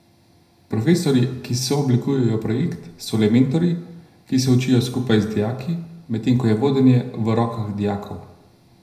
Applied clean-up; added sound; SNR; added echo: none; none; none; reverberation time 0.7 s.